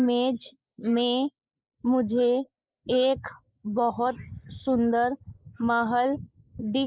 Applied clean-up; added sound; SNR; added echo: neural mask model Resemble Enhance denoiser.